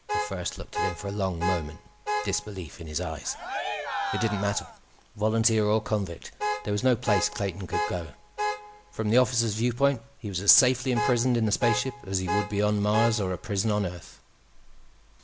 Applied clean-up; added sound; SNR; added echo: none; Cheering + Alarm / Car; 5 dB; none.